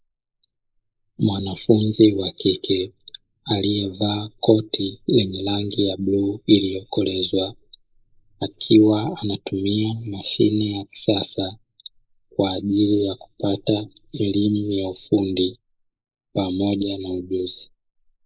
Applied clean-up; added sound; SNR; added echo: neural mask model Resemble Enhance denoiser.